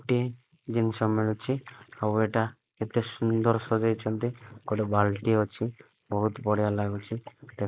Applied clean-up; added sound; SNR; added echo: neural mask model Resemble Enhance denoiser.